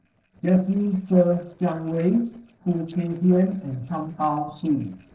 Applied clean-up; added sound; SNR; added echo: neural separator model SepFormer DNS4.